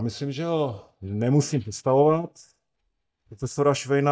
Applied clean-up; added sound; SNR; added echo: neural mask model DeepFilterNet 3.